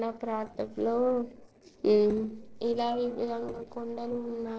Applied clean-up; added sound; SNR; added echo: neural separator model SepFormer DNS4.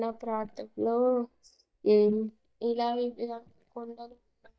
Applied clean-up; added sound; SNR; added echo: neural mask model DeepFilterNet 3.